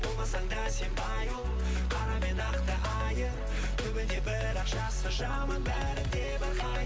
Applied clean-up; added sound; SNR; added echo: none; none; none; none.